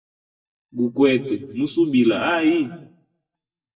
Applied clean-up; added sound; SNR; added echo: neural mask model DeepFilterNet 3.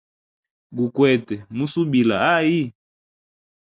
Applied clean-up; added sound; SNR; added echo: none; none; none; none.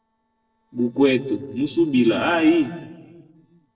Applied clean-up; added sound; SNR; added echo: neural separator model SepFormer DNS4.